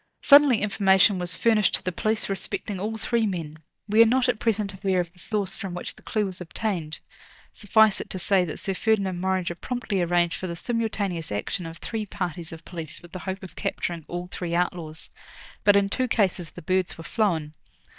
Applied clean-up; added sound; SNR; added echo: neural mask model DeepFilterNet 3.